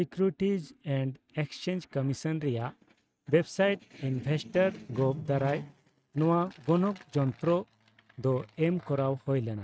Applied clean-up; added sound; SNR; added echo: neural mask model RNNoise.